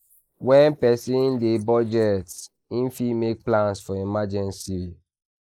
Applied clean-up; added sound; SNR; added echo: neural mask model Resemble Enhance denoiser.